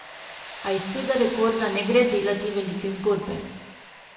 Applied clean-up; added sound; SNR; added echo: none; Tools; 13 dB; reverberation time 0.9 s.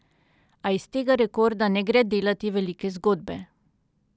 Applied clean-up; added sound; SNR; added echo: none; none; none; none.